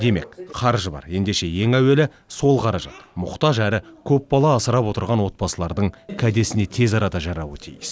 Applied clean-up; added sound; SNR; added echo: none; none; none; none.